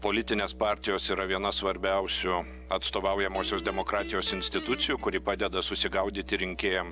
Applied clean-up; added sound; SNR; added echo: none; Guitar + Musical instrument; 13 dB; none.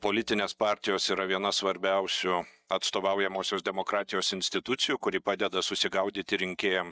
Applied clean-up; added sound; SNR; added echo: neural mask model DeepFilterNet 3.